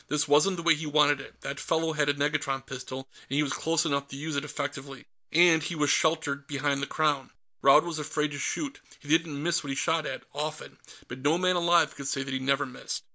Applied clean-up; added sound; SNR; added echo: none; none; none; none.